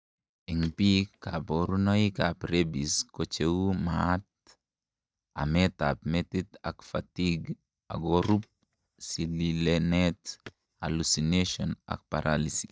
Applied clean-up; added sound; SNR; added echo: neural mask model DeepFilterNet 3.